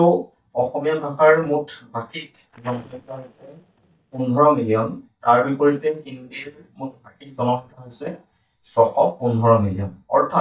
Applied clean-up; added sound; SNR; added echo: neural mask model DeepFilterNet 3.